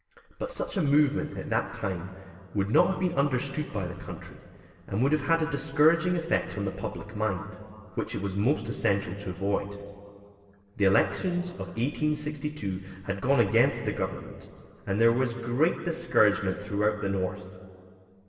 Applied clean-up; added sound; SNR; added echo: none; none; none; reverberation time 2.3 s.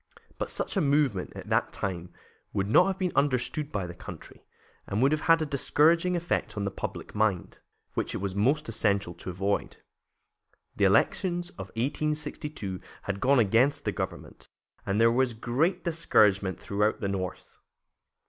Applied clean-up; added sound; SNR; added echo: none; none; none; none.